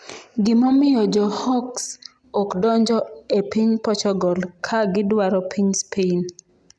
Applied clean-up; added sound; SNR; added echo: none; none; none; none.